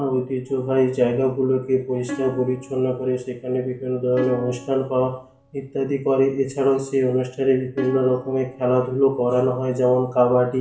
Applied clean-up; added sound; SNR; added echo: none; Plucked string instrument; 15 dB; reverberation time 0.5 s.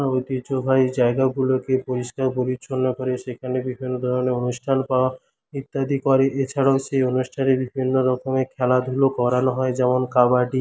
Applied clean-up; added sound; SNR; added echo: none; none; none; none.